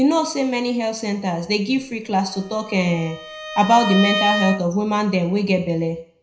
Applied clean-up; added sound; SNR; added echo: none; Bowed string instrument; 8 dB; reverberation time 0.5 s.